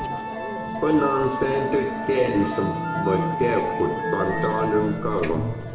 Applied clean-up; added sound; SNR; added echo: none; Musical instrument; 3 dB; reverberation time 0.9 s.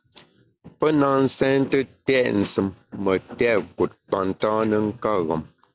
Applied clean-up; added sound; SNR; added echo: none; none; none; none.